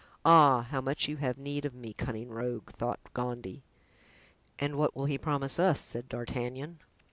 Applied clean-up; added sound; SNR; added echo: none; none; none; none.